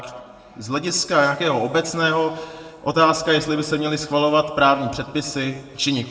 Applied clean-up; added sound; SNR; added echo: none; none; none; reverberation time 1.5 s.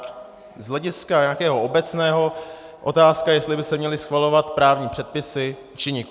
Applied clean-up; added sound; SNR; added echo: none; none; none; none.